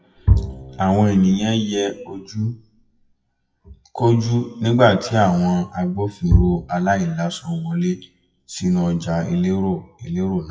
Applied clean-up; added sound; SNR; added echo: classical method WPE with log-MMSE.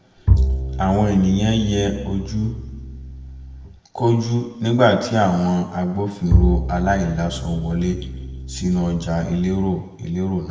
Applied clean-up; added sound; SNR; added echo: none; Bowed string instrument; 3 dB; reverberation time 1.0 s.